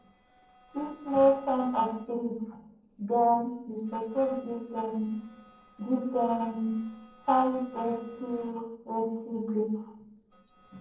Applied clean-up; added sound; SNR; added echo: neural separator model SepFormer DNS4.